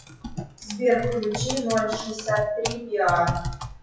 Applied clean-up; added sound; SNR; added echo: classical method WPE with log-MMSE.